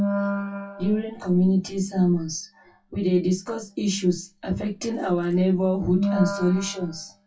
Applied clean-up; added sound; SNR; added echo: classical method WPE with log-MMSE.